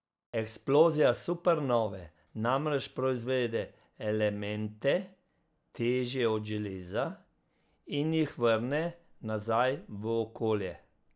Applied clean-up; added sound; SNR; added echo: none; none; none; none.